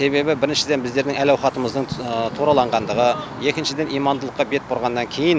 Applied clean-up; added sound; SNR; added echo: none; Gasp; 17 dB; none.